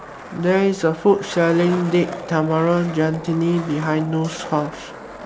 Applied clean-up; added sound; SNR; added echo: none; Skateboard; 14 dB; none.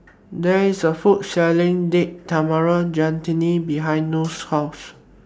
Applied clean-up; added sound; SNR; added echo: none; none; none; none.